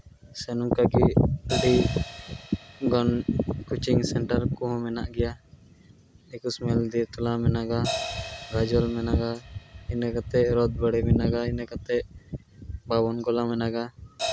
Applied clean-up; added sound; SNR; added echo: none; Crash cymbal; 15 dB; none.